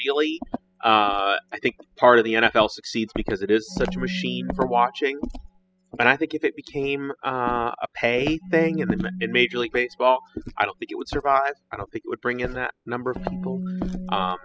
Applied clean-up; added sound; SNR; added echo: classical method spectral subtraction.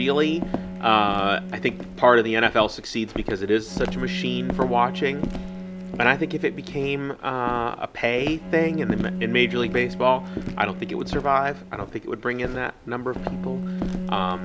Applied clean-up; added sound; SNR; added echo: none; Bowed string instrument + Walk, footsteps; 7 dB; none.